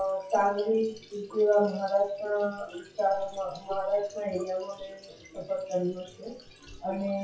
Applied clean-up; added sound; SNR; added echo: classical method WPE with log-MMSE.